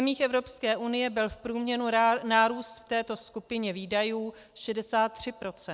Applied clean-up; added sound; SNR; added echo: none; none; none; none.